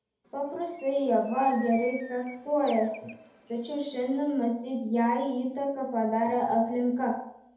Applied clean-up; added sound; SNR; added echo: none; Bird; 19 dB; reverberation time 2.1 s.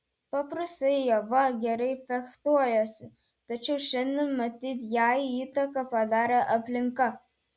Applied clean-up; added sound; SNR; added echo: none; none; none; none.